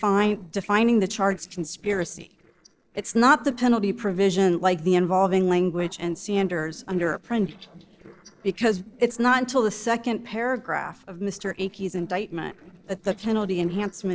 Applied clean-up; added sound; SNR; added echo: neural separator model SepFormer DNS4.